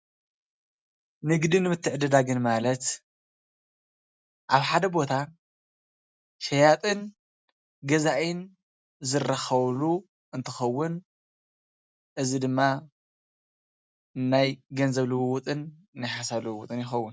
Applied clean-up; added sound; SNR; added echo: none; none; none; none.